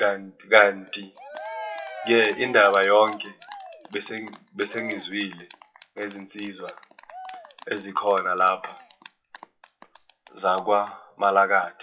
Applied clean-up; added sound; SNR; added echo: classical method WPE with log-MMSE.